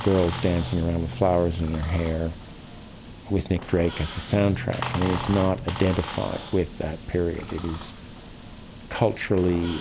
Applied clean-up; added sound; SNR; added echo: none; Squeak + Guitar; 10 dB; none.